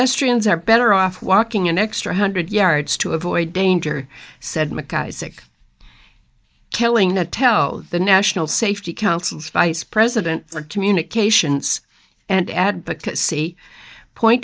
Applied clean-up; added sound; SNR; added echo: neural mask model DeepFilterNet 3.